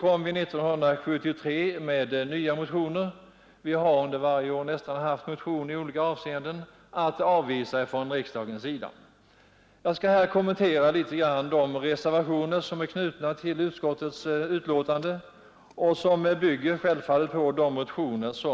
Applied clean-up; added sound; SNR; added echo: none; none; none; none.